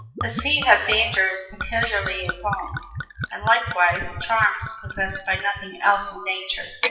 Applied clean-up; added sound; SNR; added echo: classical method WPE with log-MMSE.